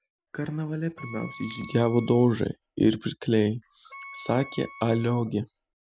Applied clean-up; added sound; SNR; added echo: none; Wind instrument, woodwind instrument; 19 dB; none.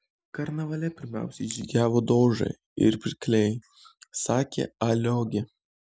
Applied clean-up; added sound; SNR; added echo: none; none; none; none.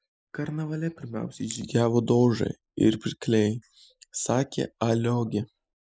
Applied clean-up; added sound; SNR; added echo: neural mask model Resemble Enhance denoiser.